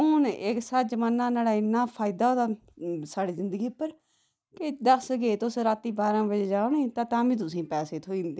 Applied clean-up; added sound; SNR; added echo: neural mask model Resemble Enhance denoiser.